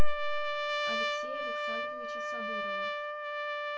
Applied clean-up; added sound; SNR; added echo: none; Trumpet; 3 dB; reverberation time 0.1 s.